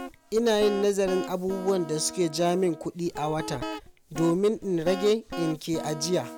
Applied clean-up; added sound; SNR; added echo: none; Guitar; 12 dB; none.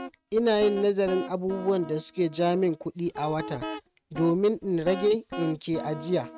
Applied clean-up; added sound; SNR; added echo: neural mask model RNNoise.